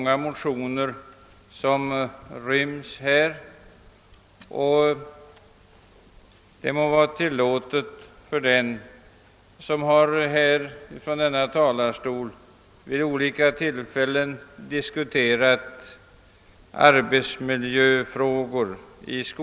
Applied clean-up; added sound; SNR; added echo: none; none; none; none.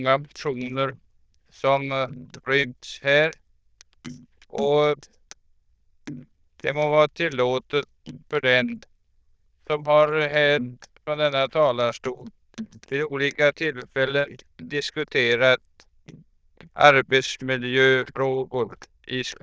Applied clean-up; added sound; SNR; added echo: neural diffusion model UNIVERSE++.